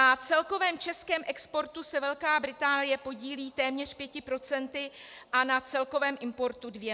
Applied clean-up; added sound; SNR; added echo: none; none; none; none.